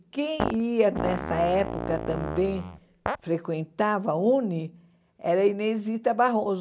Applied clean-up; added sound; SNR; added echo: none; Fart; 6 dB; none.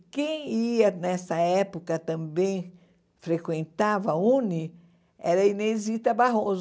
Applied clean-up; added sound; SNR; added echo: none; none; none; none.